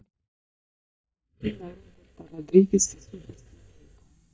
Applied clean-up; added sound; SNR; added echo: neural mask model DeepFilterNet 3.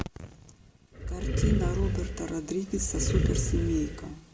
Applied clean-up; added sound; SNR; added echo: none; Animal; -4 dB; reverberation time 0.7 s.